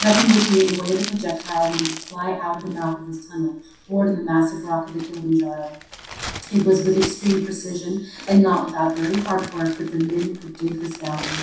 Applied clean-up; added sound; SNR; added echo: none; Crumpling, crinkling; 11 dB; reverberation time 0.7 s.